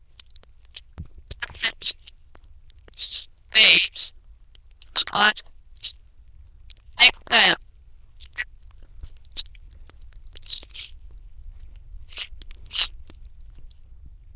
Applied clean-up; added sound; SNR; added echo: neural diffusion model UNIVERSE++.